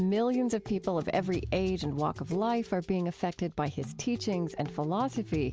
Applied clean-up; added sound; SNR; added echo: none; none; none; none.